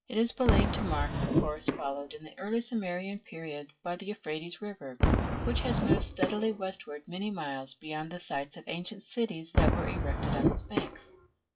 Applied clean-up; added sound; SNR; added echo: classical method WPE with log-MMSE.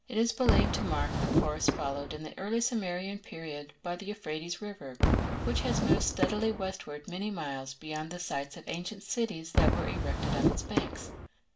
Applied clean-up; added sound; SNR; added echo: none; Whoosh, swoosh, swish / Fireworks; -2 dB; reverberation time 0.3 s.